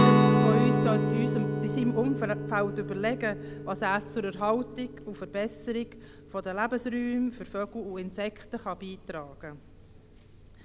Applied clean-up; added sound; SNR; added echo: none; Guitar; -2 dB; none.